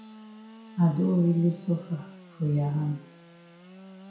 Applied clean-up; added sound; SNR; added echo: none; Sawing / Engine; 19 dB; reverberation time 0.6 s.